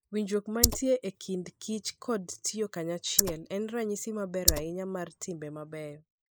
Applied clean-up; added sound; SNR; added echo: neural mask model Resemble Enhance denoiser.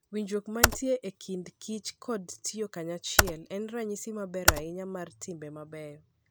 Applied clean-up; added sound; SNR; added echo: none; Computer keyboard; -4 dB; none.